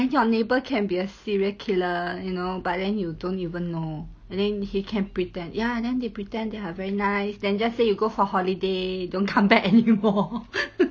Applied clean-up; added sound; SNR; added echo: none; none; none; none.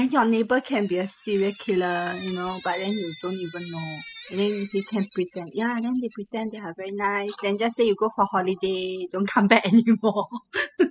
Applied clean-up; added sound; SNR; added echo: classical method spectral subtraction.